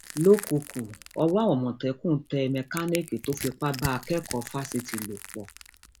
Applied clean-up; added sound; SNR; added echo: none; Crushing; 14 dB; none.